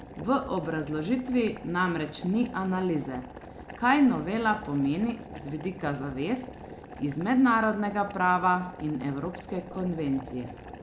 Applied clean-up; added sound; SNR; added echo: none; Boiling; 15 dB; none.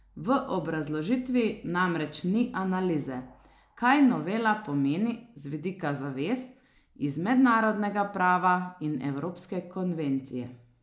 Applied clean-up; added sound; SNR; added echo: none; none; none; none.